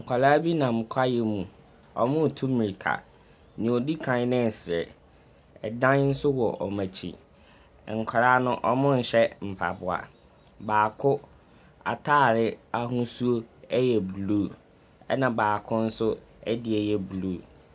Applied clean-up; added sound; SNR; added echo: none; none; none; none.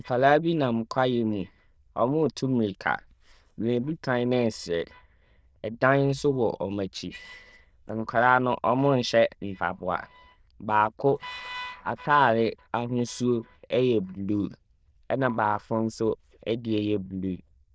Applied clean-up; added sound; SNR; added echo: neural diffusion model UNIVERSE++.